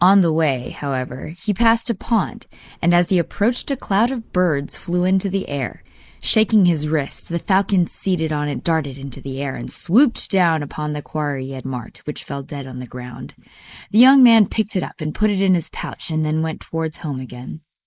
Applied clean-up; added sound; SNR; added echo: neural mask model Resemble Enhance denoiser.